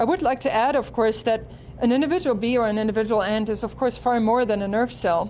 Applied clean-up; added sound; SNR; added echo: none; none; none; none.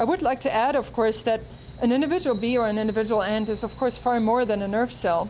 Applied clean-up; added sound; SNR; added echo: none; Cricket; 3 dB; none.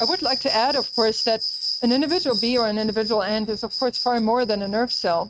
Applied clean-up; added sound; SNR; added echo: neural mask model RNNoise.